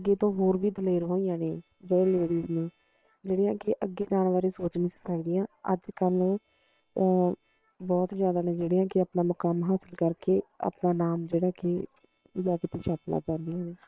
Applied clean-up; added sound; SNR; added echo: neural separator model SepFormer WHAM!.